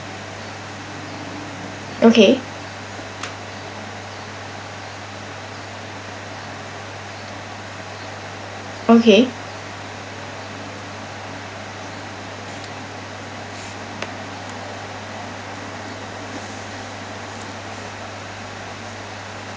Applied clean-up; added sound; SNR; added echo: none; none; none; none.